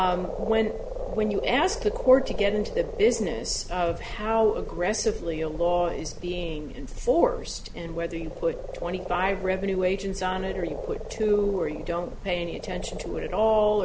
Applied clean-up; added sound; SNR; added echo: none; Frog; 12 dB; none.